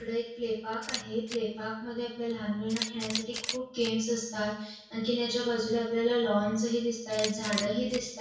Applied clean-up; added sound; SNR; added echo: none; Camera; 12 dB; reverberation time 0.6 s.